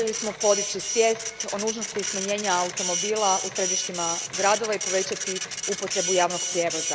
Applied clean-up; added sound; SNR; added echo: none; Printer; 3 dB; none.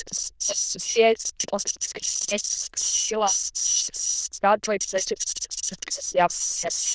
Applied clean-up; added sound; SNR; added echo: neural diffusion model UNIVERSE++.